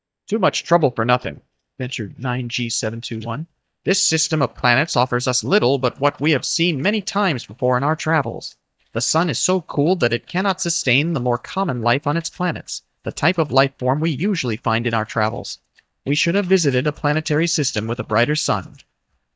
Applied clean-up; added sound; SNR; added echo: neural mask model DeepFilterNet 3.